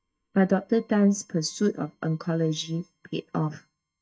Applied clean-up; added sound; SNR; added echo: neural mask model DeepFilterNet 3.